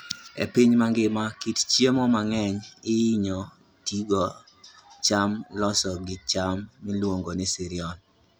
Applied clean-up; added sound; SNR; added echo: none; none; none; none.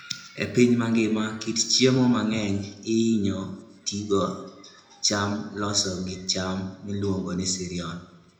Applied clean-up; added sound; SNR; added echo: none; none; none; reverberation time 0.7 s.